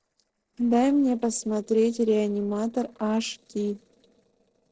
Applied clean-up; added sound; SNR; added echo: neural separator model SepFormer DNS4.